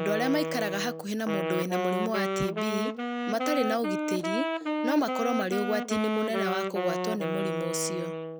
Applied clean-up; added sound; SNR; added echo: none; Wind instrument, woodwind instrument; 0 dB; none.